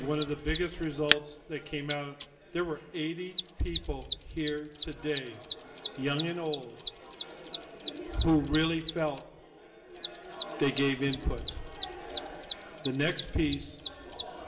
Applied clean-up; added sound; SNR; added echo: none; Mechanisms; 4 dB; reverberation time 0.8 s.